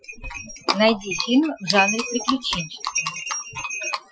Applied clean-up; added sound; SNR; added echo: classical method Wiener filter.